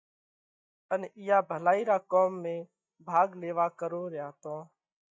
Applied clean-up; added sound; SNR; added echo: neural mask model DeepFilterNet 3.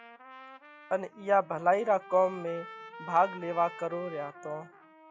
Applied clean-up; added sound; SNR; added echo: none; Trumpet; 17 dB; none.